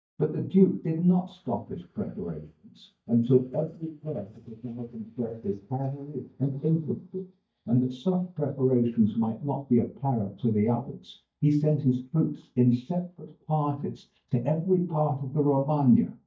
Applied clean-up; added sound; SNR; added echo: neural mask model DeepFilterNet 3.